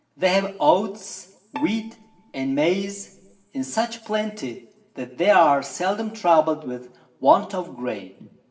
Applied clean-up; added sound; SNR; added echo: none; Bowed string instrument; 19 dB; reverberation time 0.6 s.